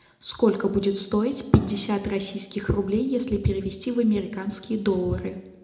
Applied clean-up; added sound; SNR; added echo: none; none; none; reverberation time 0.6 s.